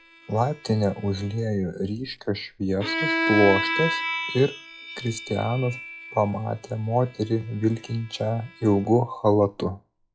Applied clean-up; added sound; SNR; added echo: classical method log-MMSE.